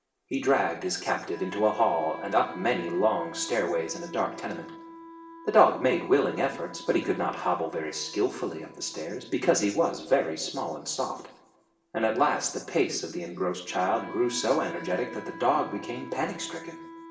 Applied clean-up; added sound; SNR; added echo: none; Wind instrument, woodwind instrument; 17 dB; reverberation time 0.8 s.